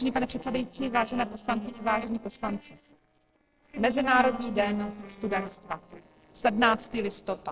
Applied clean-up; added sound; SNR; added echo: neural separator model SepFormer DNS4.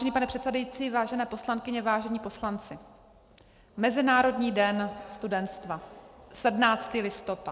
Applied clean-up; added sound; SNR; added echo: none; none; none; none.